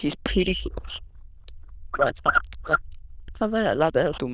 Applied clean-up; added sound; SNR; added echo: neural diffusion model UNIVERSE++.